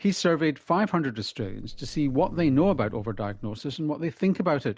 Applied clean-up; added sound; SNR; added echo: none; Buzz; 13 dB; none.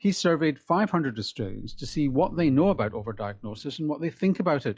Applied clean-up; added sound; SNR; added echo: classical method log-MMSE.